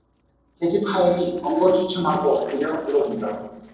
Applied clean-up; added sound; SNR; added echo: neural separator model SepFormer DNS4.